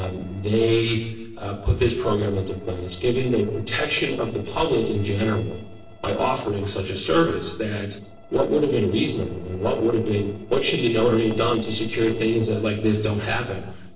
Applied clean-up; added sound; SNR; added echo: neural separator model SepFormer DNS4.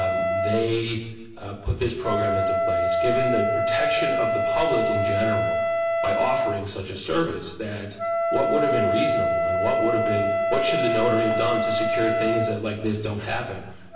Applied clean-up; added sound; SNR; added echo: none; Wind instrument, woodwind instrument; -3 dB; reverberation time 1.0 s.